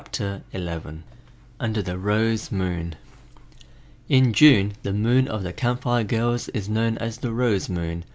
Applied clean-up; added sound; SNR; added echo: none; none; none; none.